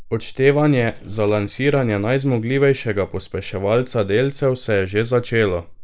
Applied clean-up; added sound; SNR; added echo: neural mask model Resemble Enhance denoiser.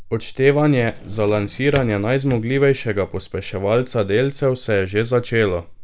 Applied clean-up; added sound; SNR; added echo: none; Drawer open or close; 17 dB; none.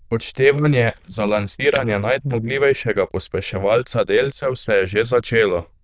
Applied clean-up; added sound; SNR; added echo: neural diffusion model UNIVERSE++.